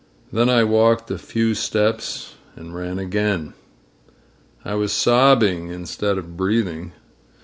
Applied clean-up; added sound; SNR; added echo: none; none; none; none.